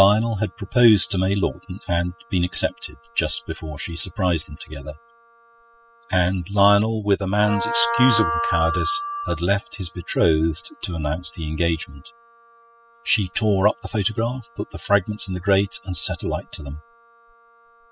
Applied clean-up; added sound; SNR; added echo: classical method spectral subtraction.